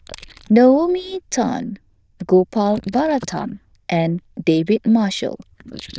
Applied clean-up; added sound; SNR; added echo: neural diffusion model UNIVERSE++.